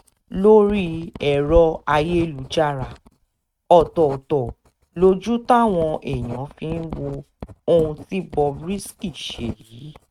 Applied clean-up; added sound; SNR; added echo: neural mask model RNNoise.